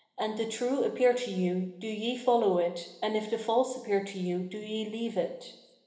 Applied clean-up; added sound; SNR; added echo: none; none; none; reverberation time 1.1 s.